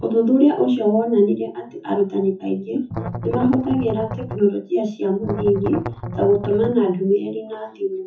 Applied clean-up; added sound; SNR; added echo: classical method WPE with log-MMSE.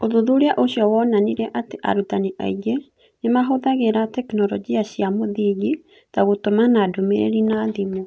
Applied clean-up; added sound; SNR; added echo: none; none; none; none.